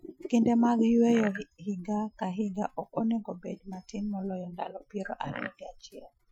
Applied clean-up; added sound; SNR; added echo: classical method Wiener filter.